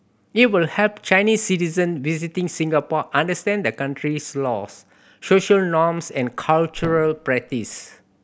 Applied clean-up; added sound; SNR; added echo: none; Thump, thud; 17 dB; none.